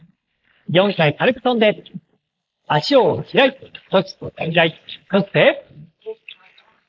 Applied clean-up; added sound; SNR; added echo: neural mask model Resemble Enhance denoiser.